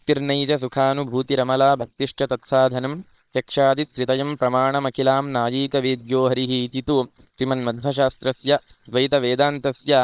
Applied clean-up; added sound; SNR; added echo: neural separator model SepFormer WHAM!.